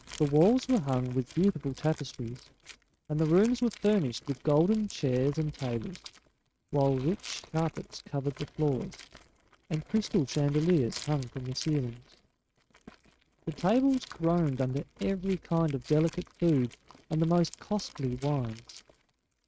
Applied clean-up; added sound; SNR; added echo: neural mask model RNNoise.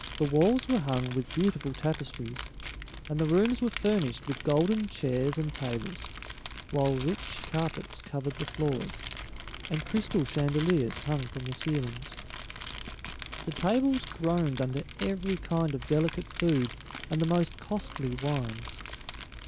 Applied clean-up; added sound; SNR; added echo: none; Crumpling, crinkling; 9 dB; none.